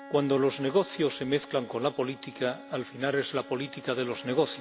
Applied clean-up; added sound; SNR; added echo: none; Bowed string instrument; 18 dB; none.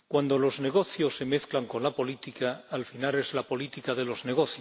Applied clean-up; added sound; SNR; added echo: none; none; none; none.